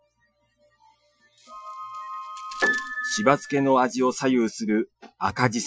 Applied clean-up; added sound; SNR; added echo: classical method Wiener filter.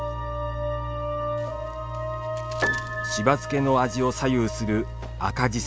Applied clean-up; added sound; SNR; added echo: none; Piano; 8 dB; none.